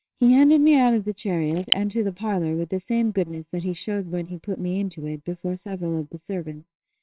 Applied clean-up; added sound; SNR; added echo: neural separator model SepFormer WHAMR!.